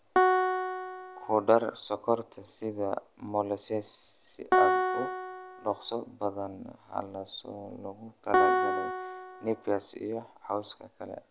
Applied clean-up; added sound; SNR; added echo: none; Piano; -3 dB; none.